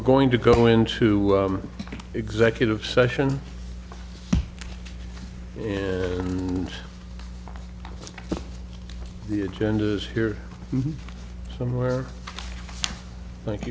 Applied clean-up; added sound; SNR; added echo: none; none; none; none.